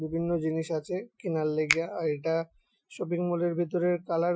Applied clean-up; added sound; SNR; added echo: classical method Wiener filter.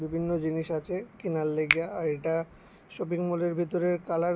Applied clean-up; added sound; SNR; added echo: none; Finger snapping; 6 dB; none.